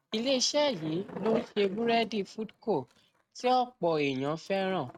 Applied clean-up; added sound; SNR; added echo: neural mask model RNNoise.